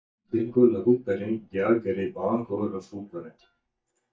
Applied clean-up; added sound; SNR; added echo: neural mask model DeepFilterNet 3.